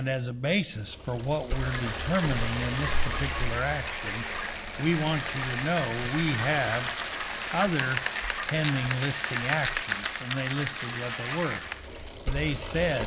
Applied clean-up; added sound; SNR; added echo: none; Bicycle + Bicycle; -1 dB; none.